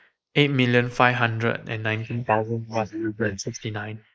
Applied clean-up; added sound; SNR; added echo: neural mask model Resemble Enhance denoiser.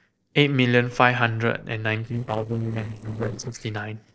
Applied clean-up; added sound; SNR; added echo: neural separator model SepFormer DNS4.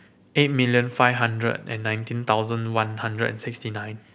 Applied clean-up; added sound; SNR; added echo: none; none; none; none.